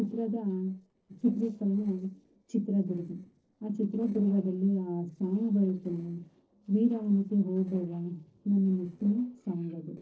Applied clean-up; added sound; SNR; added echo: neural separator model SepFormer DNS4.